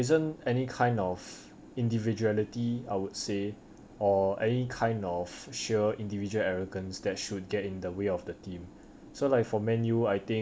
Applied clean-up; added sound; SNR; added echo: none; none; none; none.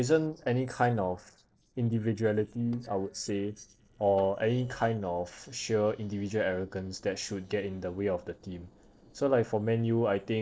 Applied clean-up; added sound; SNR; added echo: neural separator model SepFormer DNS4.